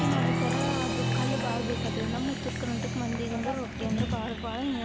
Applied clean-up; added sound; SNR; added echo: none; Applause; -3 dB; none.